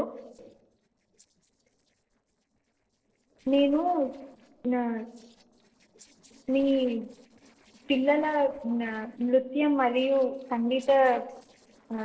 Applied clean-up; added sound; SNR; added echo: neural separator model SepFormer DNS4.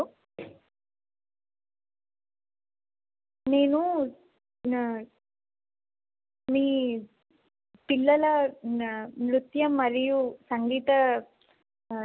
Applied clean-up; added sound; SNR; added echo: none; none; none; none.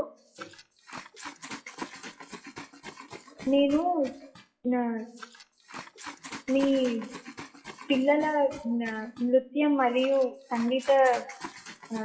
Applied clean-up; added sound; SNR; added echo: classical method WPE with log-MMSE.